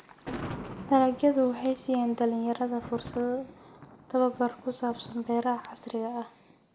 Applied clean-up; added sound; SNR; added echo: none; Thunder; 15 dB; none.